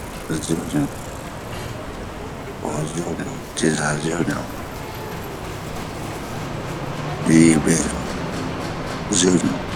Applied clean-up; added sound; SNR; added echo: none; Bicycle; 5 dB; none.